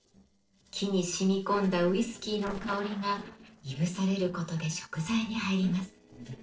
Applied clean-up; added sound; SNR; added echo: neural separator model SepFormer DNS4.